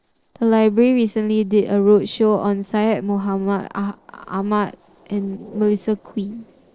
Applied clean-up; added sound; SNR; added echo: neural separator model SepFormer DNS4.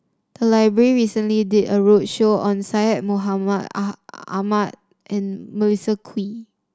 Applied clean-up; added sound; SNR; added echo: none; none; none; none.